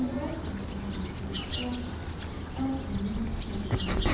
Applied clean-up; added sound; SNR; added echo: none; Bird vocalization, bird call, bird song; -4 dB; reverberation time 0.8 s.